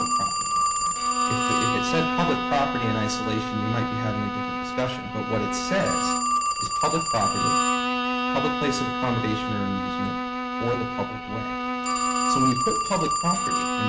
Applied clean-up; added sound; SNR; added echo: none; Bowed string instrument + Telephone; -4 dB; none.